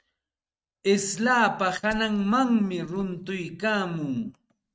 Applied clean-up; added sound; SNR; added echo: neural mask model RNNoise.